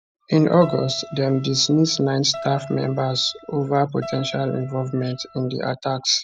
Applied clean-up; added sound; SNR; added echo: none; Keyboard (musical); 15 dB; none.